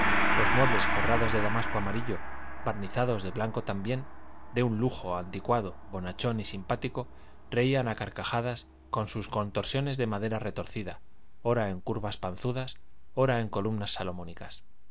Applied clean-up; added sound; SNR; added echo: none; Gong; 0 dB; none.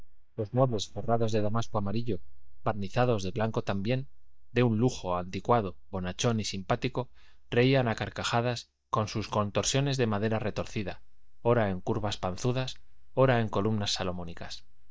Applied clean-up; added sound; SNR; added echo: neural mask model DeepFilterNet 3.